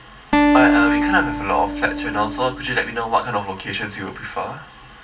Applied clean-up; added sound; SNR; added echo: none; Acoustic guitar; -1 dB; reverberation time 0.2 s.